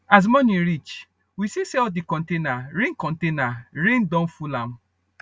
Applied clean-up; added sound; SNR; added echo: none; none; none; none.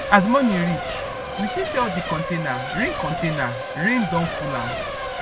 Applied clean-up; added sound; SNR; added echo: none; Race car, auto racing / Accelerating, revving, vroom / Mechanisms; 5 dB; none.